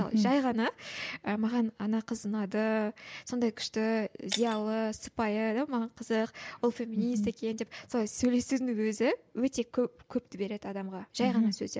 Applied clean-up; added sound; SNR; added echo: none; Shatter; 15 dB; none.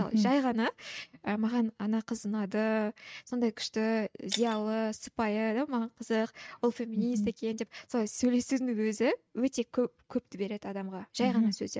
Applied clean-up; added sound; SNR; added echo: neural mask model RNNoise.